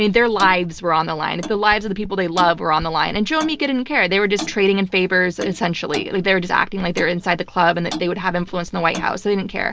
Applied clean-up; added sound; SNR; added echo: none; Writing + Clock; 15 dB; none.